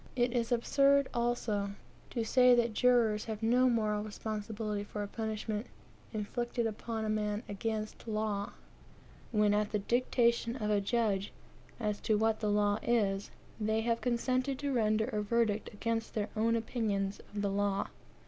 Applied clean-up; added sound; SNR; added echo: none; none; none; none.